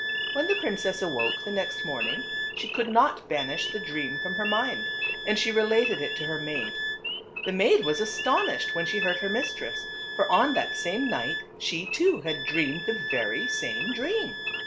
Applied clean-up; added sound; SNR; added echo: none; Idling / Wild animals + Wind instrument, woodwind instrument; 3 dB; none.